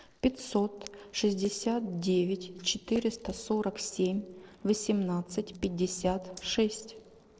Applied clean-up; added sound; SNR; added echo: neural separator model SepFormer DNS4.